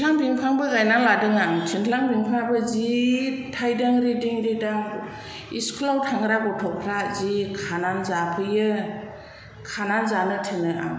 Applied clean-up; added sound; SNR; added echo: none; none; none; none.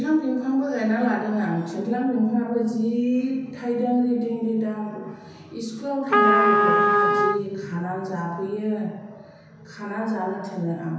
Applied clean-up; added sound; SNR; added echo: none; Trumpet; -5 dB; reverberation time 0.6 s.